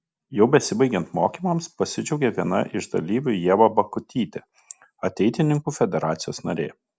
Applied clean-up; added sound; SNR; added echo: none; none; none; none.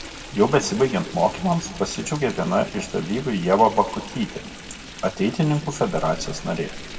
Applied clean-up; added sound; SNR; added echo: none; Stream; 14 dB; reverberation time 1.5 s.